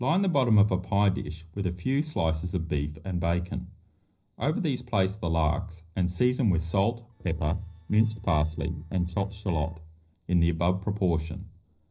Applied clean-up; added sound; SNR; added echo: neural separator model SepFormer DNS4.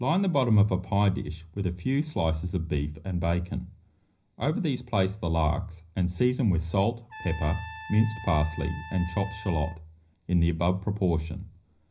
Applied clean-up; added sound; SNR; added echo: none; Trumpet; 16 dB; reverberation time 0.5 s.